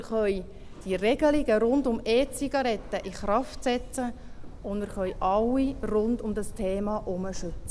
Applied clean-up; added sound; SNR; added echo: none; Bird; 10 dB; none.